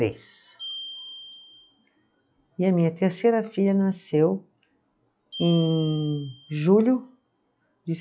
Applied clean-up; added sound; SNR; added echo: classical method log-MMSE.